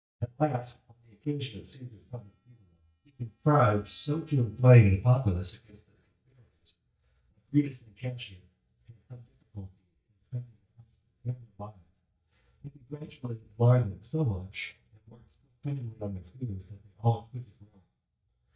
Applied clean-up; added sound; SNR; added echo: neural mask model DeepFilterNet 3.